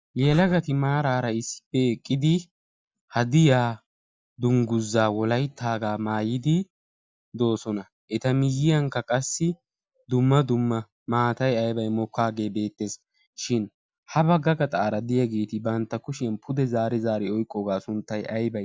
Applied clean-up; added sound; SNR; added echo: none; Breathing; 15 dB; none.